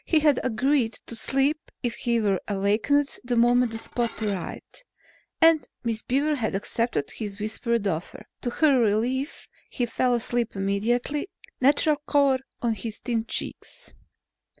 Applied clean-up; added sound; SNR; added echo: none; Dishes, pots, and pans / Glass; 18 dB; none.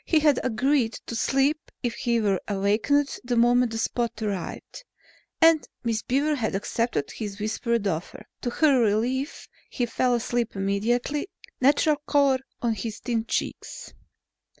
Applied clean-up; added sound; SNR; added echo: none; none; none; none.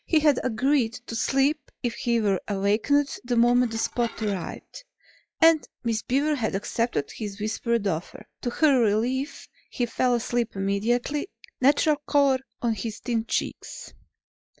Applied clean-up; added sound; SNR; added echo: classical method log-MMSE.